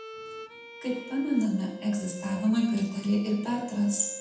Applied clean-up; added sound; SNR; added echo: none; Bowed string instrument; 16 dB; reverberation time 0.8 s.